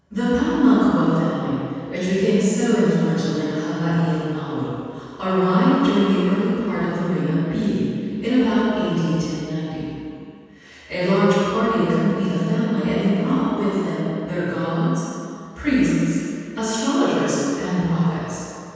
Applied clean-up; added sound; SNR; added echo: none; none; none; reverberation time 2.1 s.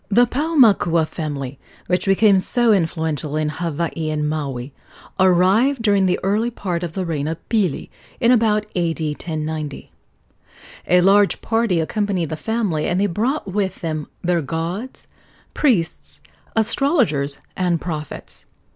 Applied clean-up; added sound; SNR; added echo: none; none; none; none.